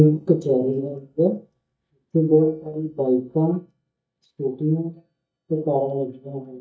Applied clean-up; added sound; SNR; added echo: neural mask model DeepFilterNet 3.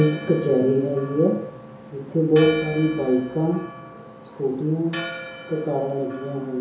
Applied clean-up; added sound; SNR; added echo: none; Church bell; 14 dB; reverberation time 2.8 s.